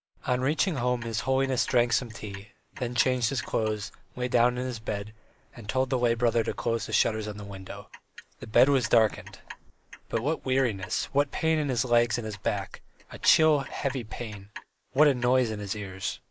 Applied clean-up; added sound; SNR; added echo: neural mask model Resemble Enhance denoiser.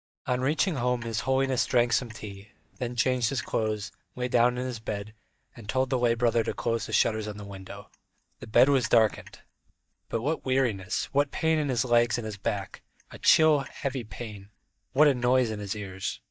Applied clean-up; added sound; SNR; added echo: neural mask model DeepFilterNet 3.